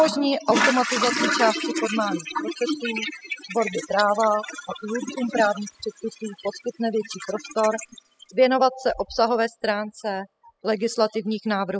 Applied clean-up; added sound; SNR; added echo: classical method spectral subtraction.